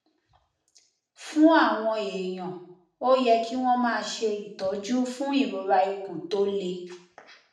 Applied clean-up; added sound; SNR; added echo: none; none; none; reverberation time 0.6 s.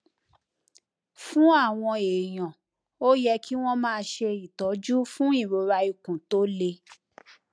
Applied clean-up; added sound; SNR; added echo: none; none; none; none.